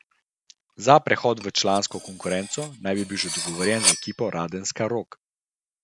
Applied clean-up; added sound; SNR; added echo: none; Cutlery, silverware; 5 dB; none.